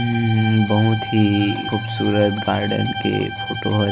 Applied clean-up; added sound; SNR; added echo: none; Bowed string instrument; 9 dB; none.